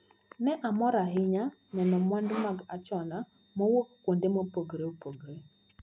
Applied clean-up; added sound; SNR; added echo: none; Sawing; 13 dB; none.